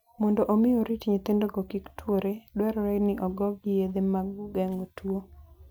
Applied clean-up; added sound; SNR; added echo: none; none; none; none.